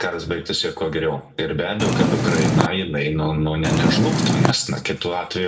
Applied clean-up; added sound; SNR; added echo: none; Purr; -4 dB; reverberation time 0.5 s.